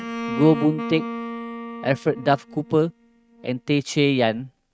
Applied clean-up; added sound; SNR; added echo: neural mask model RNNoise.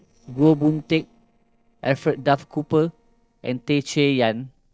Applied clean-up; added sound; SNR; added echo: neural separator model SepFormer DNS4.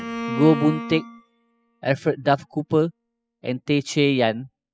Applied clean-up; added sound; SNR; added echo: classical method spectral subtraction.